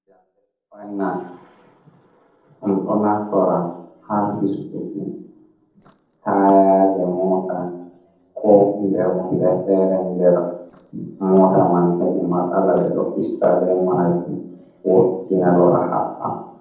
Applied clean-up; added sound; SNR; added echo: neural separator model SepFormer DNS4.